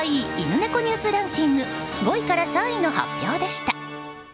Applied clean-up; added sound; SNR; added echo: none; none; none; none.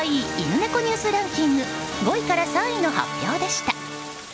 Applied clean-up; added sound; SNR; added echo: none; Stream; 16 dB; none.